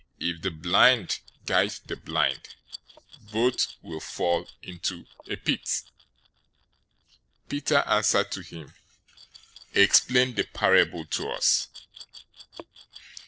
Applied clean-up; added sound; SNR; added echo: neural separator model SepFormer DNS4.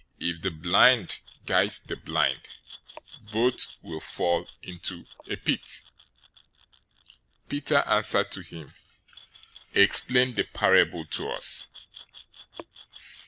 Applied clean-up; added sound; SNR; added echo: none; Glass; 20 dB; none.